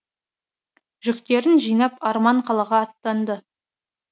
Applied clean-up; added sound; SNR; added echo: none; none; none; none.